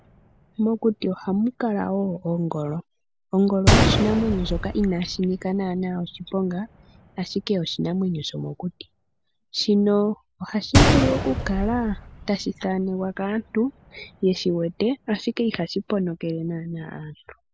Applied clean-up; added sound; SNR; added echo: none; Gunshot, gunfire; 3 dB; none.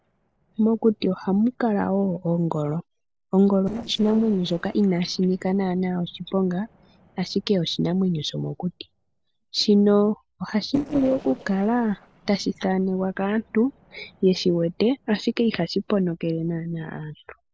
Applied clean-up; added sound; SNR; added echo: neural separator model SepFormer DNS4.